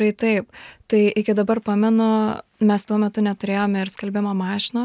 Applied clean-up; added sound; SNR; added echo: none; none; none; none.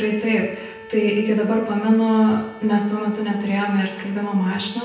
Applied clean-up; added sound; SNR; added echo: none; Wind instrument, woodwind instrument; 19 dB; reverberation time 0.9 s.